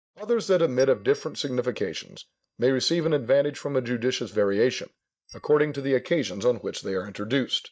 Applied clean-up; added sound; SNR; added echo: neural mask model DeepFilterNet 3.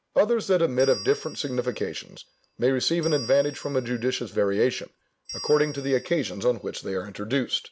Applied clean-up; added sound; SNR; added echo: none; Bell; 17 dB; none.